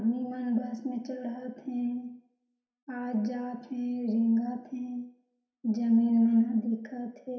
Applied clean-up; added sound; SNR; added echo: none; none; none; reverberation time 0.7 s.